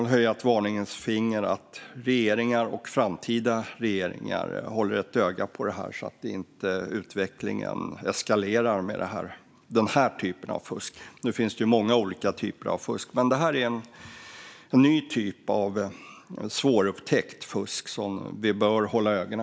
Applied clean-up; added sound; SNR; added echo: none; none; none; none.